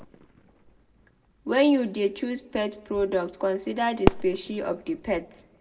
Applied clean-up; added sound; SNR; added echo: none; Fireworks; 6 dB; reverberation time 1.3 s.